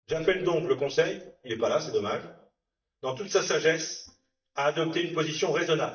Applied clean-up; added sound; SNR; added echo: neural mask model DeepFilterNet 3.